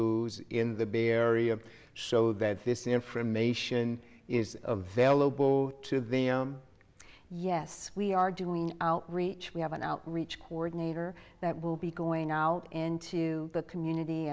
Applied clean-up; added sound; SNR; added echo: none; none; none; none.